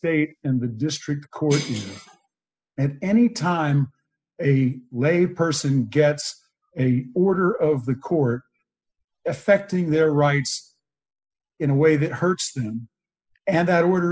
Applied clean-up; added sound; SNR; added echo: classical method spectral subtraction.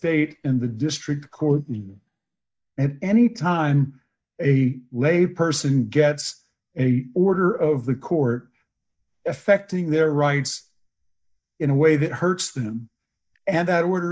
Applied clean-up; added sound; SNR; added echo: neural mask model DeepFilterNet 3.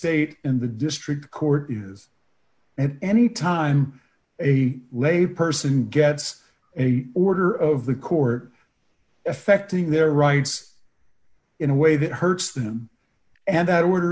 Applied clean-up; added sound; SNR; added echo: none; none; none; none.